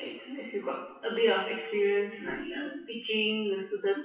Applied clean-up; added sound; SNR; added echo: classical method WPE with log-MMSE.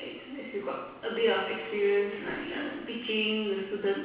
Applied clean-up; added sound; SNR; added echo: none; Telephone; 18 dB; reverberation time 1.1 s.